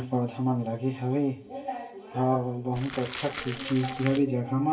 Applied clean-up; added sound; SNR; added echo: none; Crumpling, crinkling; 12 dB; reverberation time 0.1 s.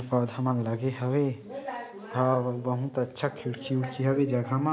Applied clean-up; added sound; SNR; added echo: none; none; none; none.